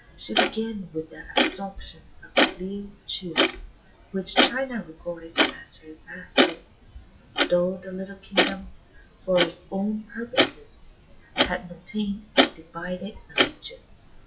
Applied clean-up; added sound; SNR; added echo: classical method WPE with log-MMSE.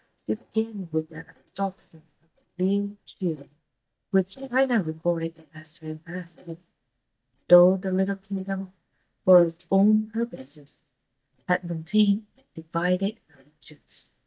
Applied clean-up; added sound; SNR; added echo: neural mask model DeepFilterNet 3.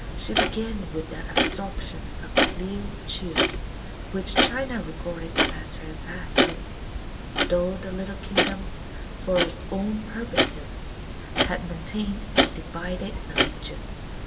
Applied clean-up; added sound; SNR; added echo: none; Clock; -4 dB; reverberation time 2.2 s.